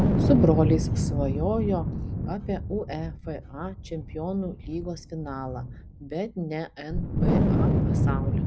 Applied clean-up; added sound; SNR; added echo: none; Wind; -3 dB; none.